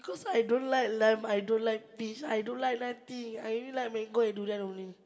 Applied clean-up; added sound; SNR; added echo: none; none; none; reverberation time 1.2 s.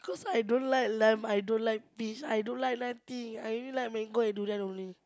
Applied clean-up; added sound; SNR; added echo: none; none; none; none.